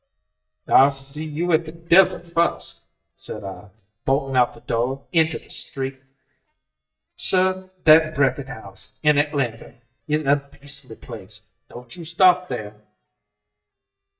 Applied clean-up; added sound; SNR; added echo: neural mask model DeepFilterNet 3.